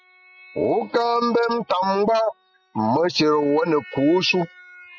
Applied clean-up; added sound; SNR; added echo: classical method spectral subtraction.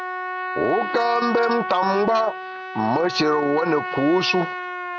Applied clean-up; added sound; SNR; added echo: none; Trumpet; 7 dB; none.